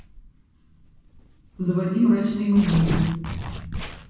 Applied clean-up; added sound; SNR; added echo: none; Tearing; 9 dB; reverberation time 1.1 s.